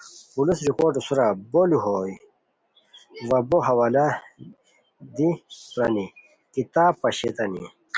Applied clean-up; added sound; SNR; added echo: none; none; none; none.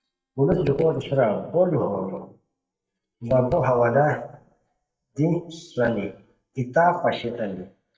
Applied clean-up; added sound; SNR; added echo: neural mask model DeepFilterNet 3.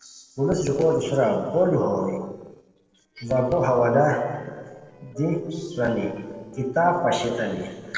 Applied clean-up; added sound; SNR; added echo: neural separator model SepFormer DNS4.